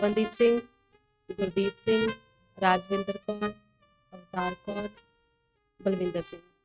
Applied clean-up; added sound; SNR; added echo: neural mask model RNNoise.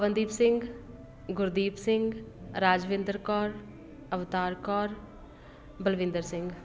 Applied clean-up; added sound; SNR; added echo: none; none; none; none.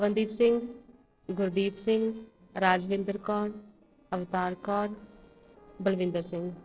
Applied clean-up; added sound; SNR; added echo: neural separator model SepFormer DNS4.